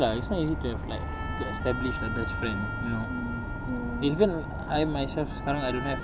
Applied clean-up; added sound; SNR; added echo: none; Wind instrument, woodwind instrument; 11 dB; none.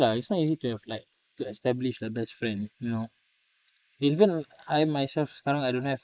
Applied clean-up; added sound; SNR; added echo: neural mask model Resemble Enhance denoiser.